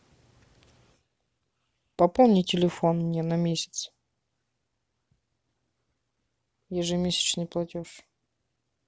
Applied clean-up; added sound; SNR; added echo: none; none; none; none.